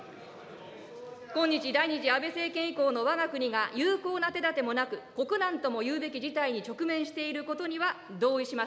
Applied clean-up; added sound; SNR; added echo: none; none; none; none.